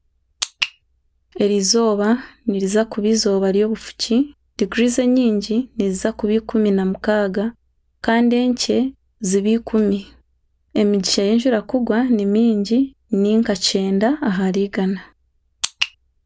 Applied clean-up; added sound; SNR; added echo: none; none; none; none.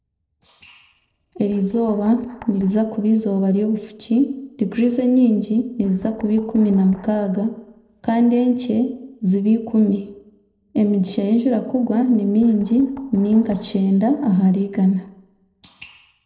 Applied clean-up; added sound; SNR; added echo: neural separator model SepFormer DNS4.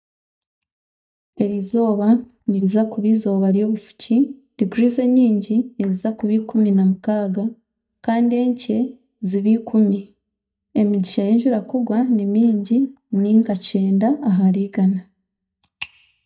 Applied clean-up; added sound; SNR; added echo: neural mask model DeepFilterNet 3.